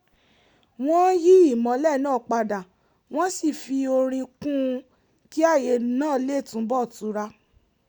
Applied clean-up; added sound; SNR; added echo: none; none; none; none.